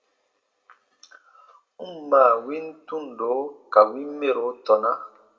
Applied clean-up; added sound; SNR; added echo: none; none; none; reverberation time 0.4 s.